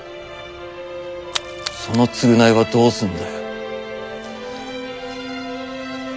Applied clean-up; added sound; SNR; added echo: none; Splash, splatter; 11 dB; none.